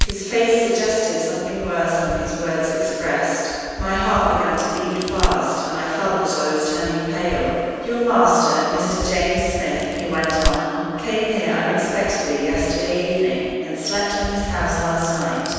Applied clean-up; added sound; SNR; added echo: none; Crack; 10 dB; reverberation time 2.1 s.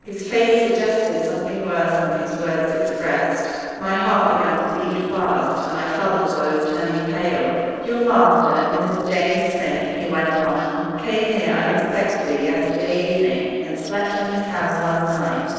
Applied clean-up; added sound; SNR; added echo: neural separator model SepFormer DNS4.